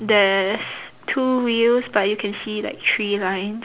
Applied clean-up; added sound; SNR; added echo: none; none; none; none.